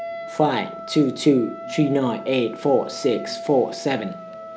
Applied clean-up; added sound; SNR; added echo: none; Wind instrument, woodwind instrument; 13 dB; none.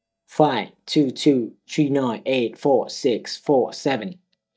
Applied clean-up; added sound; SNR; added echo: neural mask model DeepFilterNet 3.